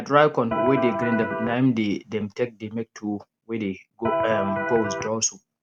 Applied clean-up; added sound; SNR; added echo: none; Electric guitar; 1 dB; none.